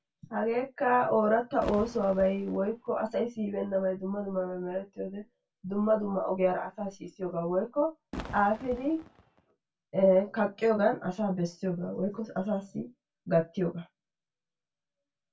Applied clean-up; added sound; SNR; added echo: none; Fireworks; 14 dB; reverberation time 0.1 s.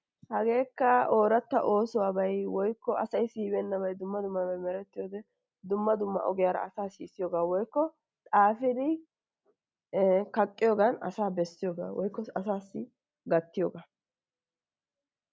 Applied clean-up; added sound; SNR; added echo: none; none; none; none.